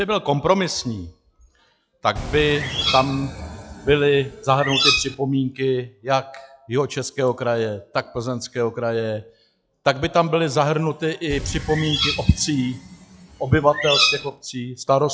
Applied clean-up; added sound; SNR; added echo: classical method log-MMSE.